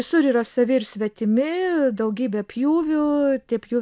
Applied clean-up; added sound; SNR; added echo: none; none; none; none.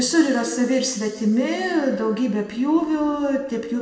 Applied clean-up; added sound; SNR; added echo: none; none; none; reverberation time 1.2 s.